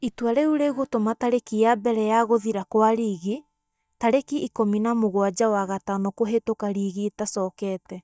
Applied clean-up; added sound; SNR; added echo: neural mask model DeepFilterNet 3.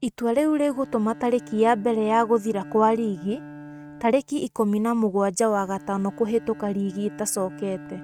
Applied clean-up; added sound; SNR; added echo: neural mask model RNNoise.